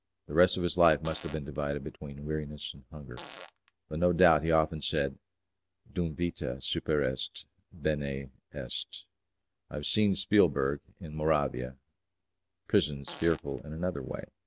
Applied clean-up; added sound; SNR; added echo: none; Fart; 15 dB; none.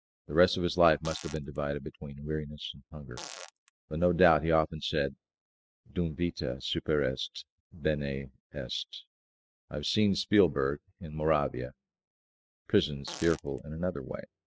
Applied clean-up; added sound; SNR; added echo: classical method spectral subtraction.